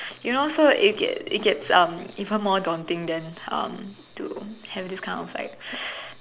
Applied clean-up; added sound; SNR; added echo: none; none; none; none.